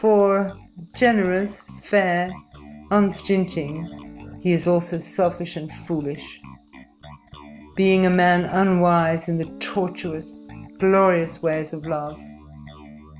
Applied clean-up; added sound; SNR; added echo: none; Bass guitar + Guitar; 19 dB; none.